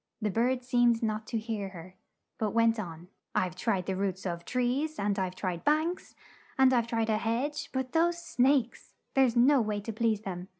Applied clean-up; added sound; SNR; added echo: none; none; none; none.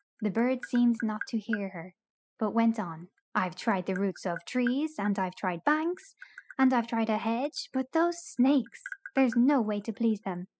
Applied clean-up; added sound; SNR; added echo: classical method spectral subtraction.